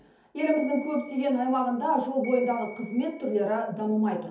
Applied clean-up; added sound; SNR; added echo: none; Bell; 14 dB; reverberation time 0.5 s.